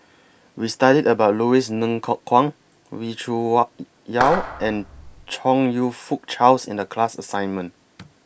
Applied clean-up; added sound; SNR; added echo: none; Clapping; 7 dB; none.